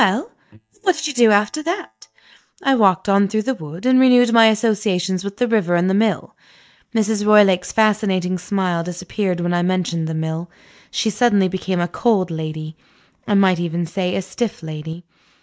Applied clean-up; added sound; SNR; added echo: neural mask model DeepFilterNet 3.